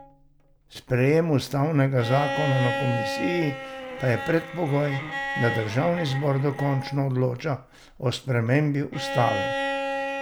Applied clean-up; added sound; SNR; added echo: none; Bowed string instrument; 7 dB; none.